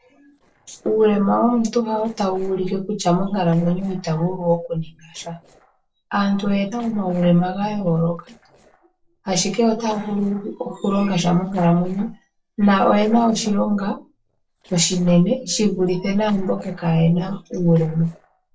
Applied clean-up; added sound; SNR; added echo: neural separator model SepFormer DNS4.